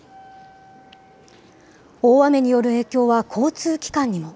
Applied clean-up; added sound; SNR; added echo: none; none; none; none.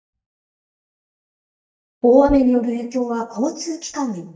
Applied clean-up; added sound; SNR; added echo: neural mask model DeepFilterNet 3.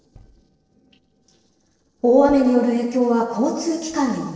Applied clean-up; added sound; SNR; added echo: neural separator model SepFormer DNS4.